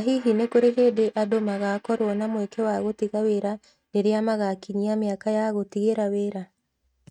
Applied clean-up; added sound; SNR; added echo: neural mask model RNNoise.